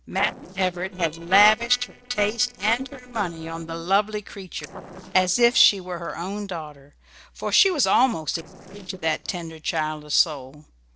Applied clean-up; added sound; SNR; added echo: neural separator model SepFormer DNS4.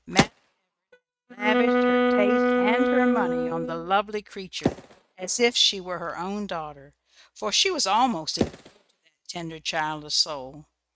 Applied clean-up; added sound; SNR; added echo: neural mask model RNNoise.